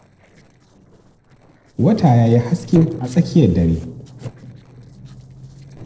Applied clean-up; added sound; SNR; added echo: neural separator model SepFormer DNS4.